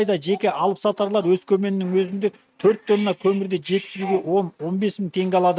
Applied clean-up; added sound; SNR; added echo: neural mask model RNNoise.